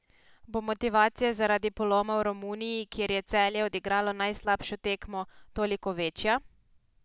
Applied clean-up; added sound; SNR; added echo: none; none; none; none.